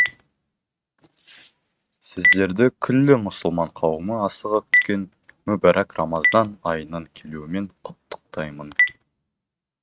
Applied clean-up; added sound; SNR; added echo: neural mask model RNNoise.